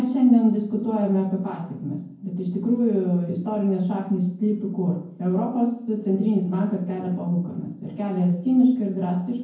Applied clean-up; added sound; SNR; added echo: none; none; none; reverberation time 0.9 s.